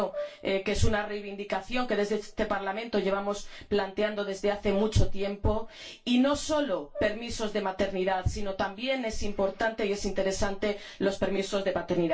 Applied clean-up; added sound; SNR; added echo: neural separator model SepFormer DNS4.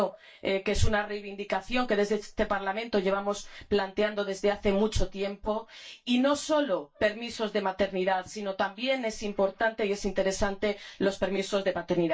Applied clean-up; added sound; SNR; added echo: neural mask model DeepFilterNet 3.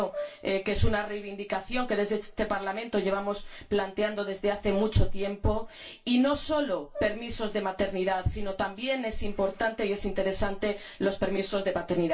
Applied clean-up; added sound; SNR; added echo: none; Brass instrument; 14 dB; reverberation time 0.2 s.